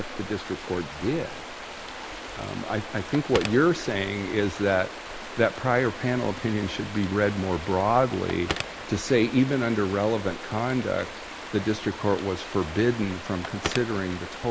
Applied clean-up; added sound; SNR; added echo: none; Stream + Telephone; 10 dB; none.